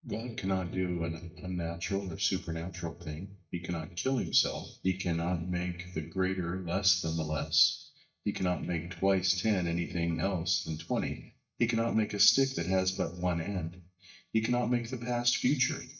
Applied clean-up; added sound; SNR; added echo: neural mask model DeepFilterNet 3.